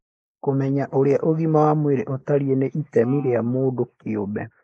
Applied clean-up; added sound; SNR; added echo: neural mask model Resemble Enhance denoiser.